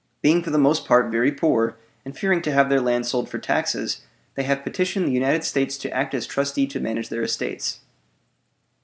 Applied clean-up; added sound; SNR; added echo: none; none; none; none.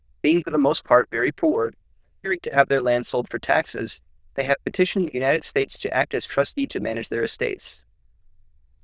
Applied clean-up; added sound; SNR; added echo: neural diffusion model UNIVERSE++.